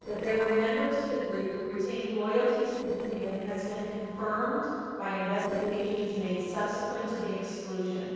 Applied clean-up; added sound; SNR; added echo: neural separator model SepFormer DNS4.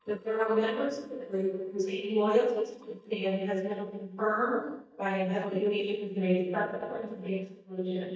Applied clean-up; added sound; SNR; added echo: neural mask model DeepFilterNet 3.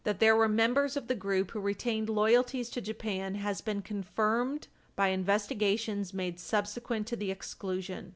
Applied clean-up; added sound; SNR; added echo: none; none; none; none.